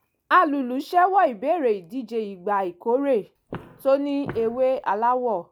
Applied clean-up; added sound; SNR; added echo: none; Walk, footsteps; 17 dB; none.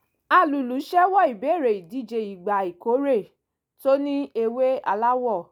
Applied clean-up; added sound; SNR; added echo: none; none; none; none.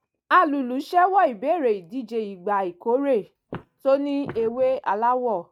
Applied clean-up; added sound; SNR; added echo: neural mask model RNNoise.